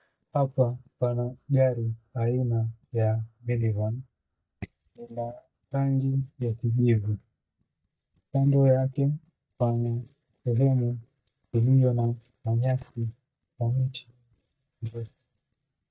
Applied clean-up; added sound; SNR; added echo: neural mask model DeepFilterNet 3.